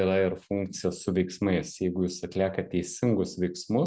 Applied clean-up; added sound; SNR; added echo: none; none; none; none.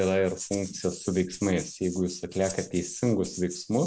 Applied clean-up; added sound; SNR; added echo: none; Rattle (instrument); 15 dB; none.